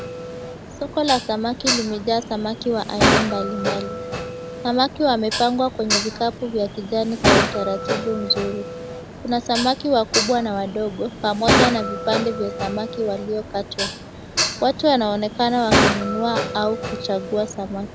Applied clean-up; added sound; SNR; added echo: none; Dishes, pots, and pans; 2 dB; none.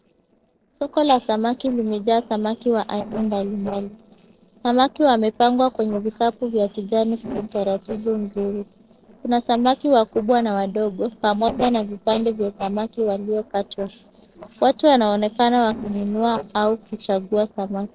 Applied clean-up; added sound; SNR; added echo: neural separator model SepFormer DNS4.